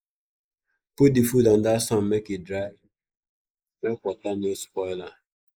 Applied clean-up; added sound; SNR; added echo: neural mask model Resemble Enhance denoiser.